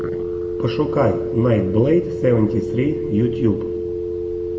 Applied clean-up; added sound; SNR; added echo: none; Telephone; 4 dB; reverberation time 1.5 s.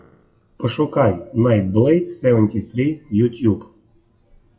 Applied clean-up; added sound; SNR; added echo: classical method WPE with log-MMSE.